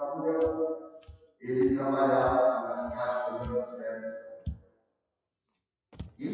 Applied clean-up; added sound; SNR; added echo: classical method WPE with log-MMSE.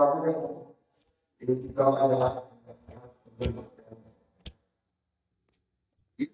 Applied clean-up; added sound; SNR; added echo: neural mask model DeepFilterNet 3.